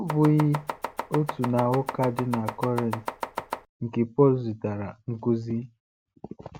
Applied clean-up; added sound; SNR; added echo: none; Domestic sounds, home sounds; 7 dB; none.